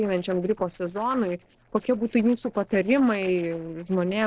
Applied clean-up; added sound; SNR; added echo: neural separator model SepFormer DNS4.